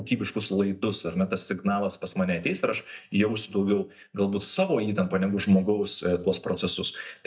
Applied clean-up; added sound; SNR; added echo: neural mask model DeepFilterNet 3.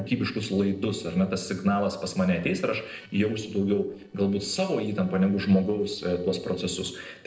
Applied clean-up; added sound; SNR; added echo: neural separator model SepFormer DNS4.